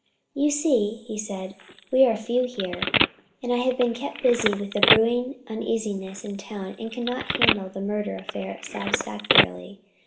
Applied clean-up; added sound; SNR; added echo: none; Telephone; 1 dB; reverberation time 0.6 s.